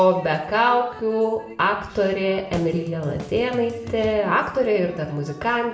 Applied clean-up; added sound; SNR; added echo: none; Drum kit; 15 dB; reverberation time 0.6 s.